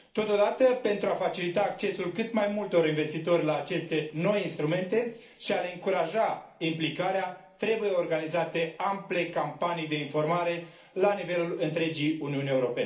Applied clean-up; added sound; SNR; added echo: none; none; none; reverberation time 0.4 s.